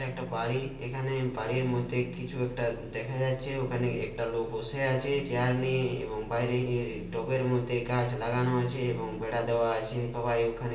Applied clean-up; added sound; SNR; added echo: none; Telephone; 17 dB; reverberation time 0.7 s.